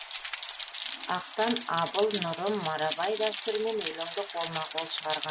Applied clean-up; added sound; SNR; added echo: none; Rain; 0 dB; none.